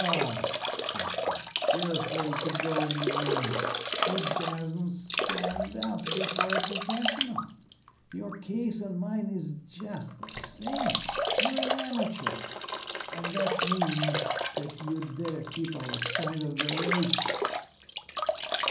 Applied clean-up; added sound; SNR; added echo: none; Drip / Trickle, dribble / Bathtub (filling or washing); -3 dB; reverberation time 0.6 s.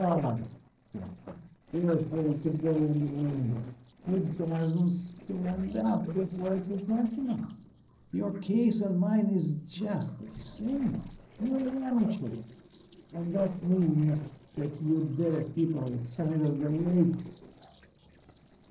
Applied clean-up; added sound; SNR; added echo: neural separator model SepFormer DNS4.